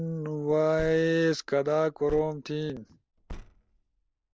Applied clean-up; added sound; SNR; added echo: none; Car; 18 dB; none.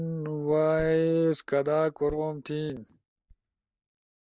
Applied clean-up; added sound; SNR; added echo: neural mask model DeepFilterNet 3.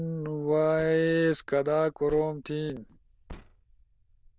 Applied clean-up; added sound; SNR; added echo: neural diffusion model UNIVERSE++.